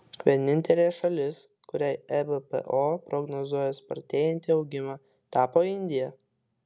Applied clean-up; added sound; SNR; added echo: none; none; none; none.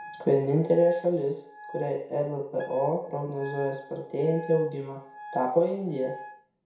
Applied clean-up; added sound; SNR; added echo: none; Wind instrument, woodwind instrument; 18 dB; reverberation time 0.6 s.